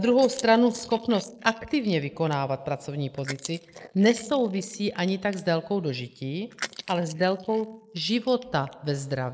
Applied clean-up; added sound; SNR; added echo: neural mask model Resemble Enhance denoiser.